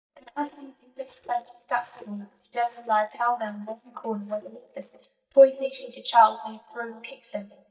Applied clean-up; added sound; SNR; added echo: neural mask model DeepFilterNet 3.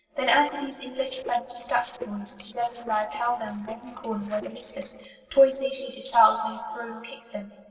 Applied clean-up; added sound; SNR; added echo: neural separator model SepFormer DNS4.